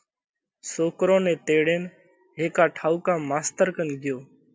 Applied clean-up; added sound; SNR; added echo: none; none; none; none.